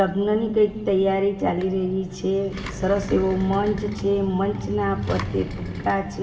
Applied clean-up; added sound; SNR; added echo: none; Engine; 14 dB; reverberation time 1.6 s.